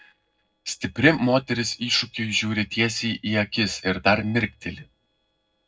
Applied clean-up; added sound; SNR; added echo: neural separator model SepFormer DNS4.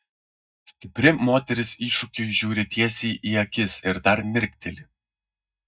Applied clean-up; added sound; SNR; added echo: neural mask model DeepFilterNet 3.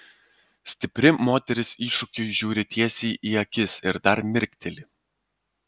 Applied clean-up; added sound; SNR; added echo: none; none; none; none.